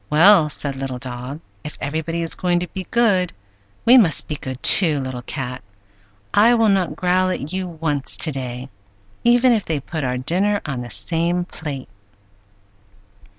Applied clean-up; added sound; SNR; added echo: none; none; none; none.